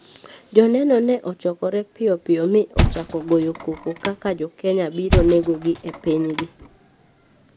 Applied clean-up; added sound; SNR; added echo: none; Thump, thud; 3 dB; none.